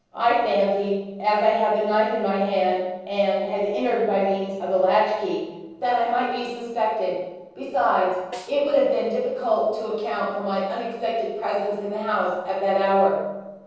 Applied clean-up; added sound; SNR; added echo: neural separator model SepFormer DNS4.